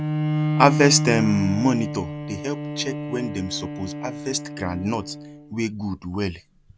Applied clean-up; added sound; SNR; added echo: none; Bowed string instrument; 4 dB; none.